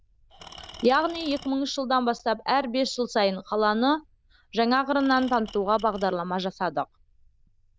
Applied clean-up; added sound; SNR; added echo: neural diffusion model UNIVERSE++.